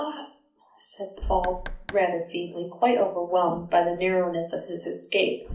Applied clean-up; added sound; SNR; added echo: none; Knock; 17 dB; reverberation time 0.4 s.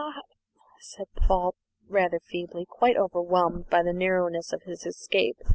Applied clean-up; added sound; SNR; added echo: none; none; none; none.